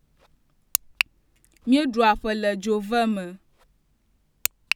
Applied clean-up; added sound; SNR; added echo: none; none; none; none.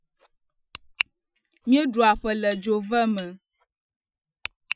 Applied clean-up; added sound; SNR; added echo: classical method Wiener filter.